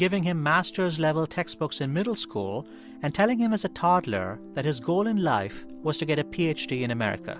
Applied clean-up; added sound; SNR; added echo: none; none; none; none.